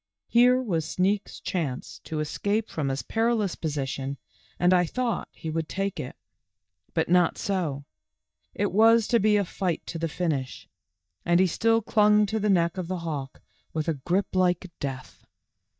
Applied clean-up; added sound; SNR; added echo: neural mask model DeepFilterNet 3.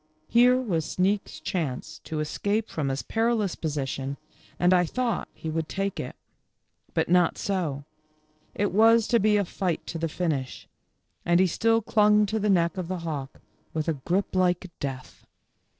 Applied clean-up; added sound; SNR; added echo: neural separator model SepFormer DNS4.